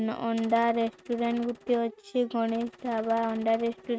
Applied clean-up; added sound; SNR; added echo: neural mask model RNNoise.